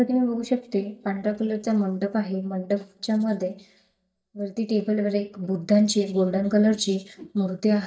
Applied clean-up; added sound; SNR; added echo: neural mask model DeepFilterNet 3.